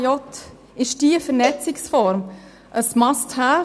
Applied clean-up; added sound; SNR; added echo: none; Cowbell; 13 dB; none.